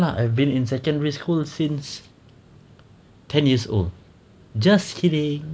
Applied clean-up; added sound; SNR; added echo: none; none; none; none.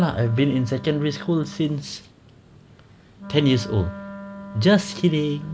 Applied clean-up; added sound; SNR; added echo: none; Wind instrument, woodwind instrument; 15 dB; none.